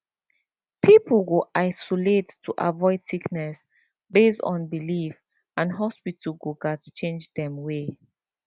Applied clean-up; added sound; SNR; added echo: none; none; none; none.